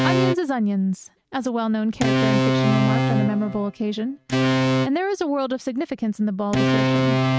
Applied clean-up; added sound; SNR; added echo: neural mask model RNNoise.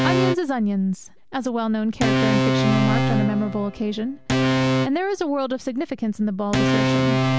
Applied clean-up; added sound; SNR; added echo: none; Organ; -2 dB; none.